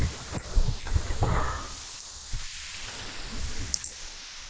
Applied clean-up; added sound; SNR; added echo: neural mask model Resemble Enhance denoiser.